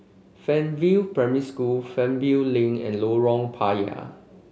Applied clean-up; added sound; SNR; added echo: none; none; none; none.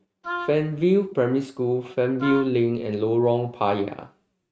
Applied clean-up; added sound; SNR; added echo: neural mask model RNNoise.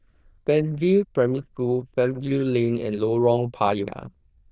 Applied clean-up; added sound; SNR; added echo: neural diffusion model UNIVERSE++.